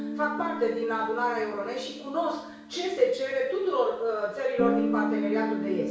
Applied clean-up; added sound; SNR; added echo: none; Guitar; 5 dB; reverberation time 0.6 s.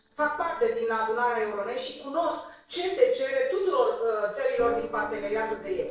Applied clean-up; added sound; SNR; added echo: neural separator model SepFormer DNS4.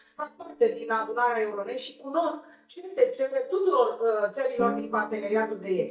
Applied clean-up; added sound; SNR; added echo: neural mask model DeepFilterNet 3.